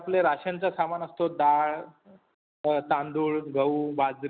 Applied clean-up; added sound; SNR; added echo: none; none; none; none.